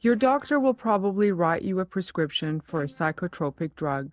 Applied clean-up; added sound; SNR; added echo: neural separator model SepFormer DNS4.